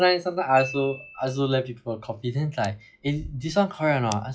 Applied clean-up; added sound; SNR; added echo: classical method log-MMSE.